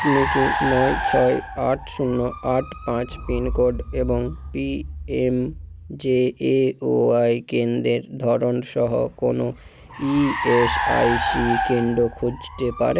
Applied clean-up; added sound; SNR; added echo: none; Car; 6 dB; none.